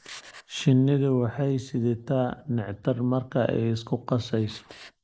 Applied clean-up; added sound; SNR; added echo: neural mask model Resemble Enhance denoiser.